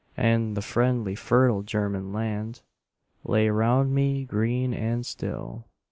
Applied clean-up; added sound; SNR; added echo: none; none; none; none.